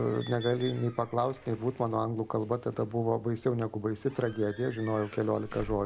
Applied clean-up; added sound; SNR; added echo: none; Squeak / Slam / Alarm / Wood; 18 dB; none.